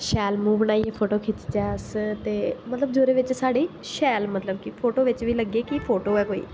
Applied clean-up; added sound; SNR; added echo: none; none; none; none.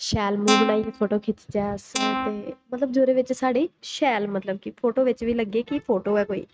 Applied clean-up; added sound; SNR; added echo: neural mask model RNNoise.